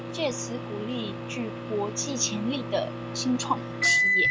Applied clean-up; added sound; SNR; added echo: none; Microwave oven; -1 dB; none.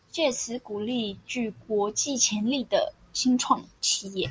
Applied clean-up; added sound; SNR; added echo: none; none; none; none.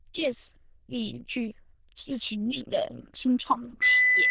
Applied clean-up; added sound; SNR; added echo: neural diffusion model UNIVERSE++.